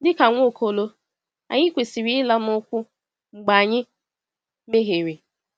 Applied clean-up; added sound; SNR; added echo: none; none; none; none.